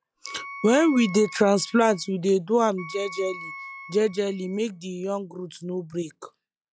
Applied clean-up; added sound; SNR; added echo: classical method log-MMSE.